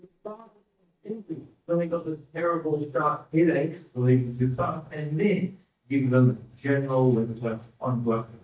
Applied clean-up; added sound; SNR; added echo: neural mask model DeepFilterNet 3.